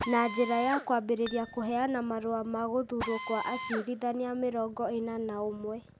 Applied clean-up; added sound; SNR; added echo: none; Acoustic guitar + Drill; 11 dB; none.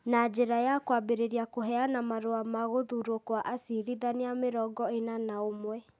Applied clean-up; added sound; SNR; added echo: none; none; none; none.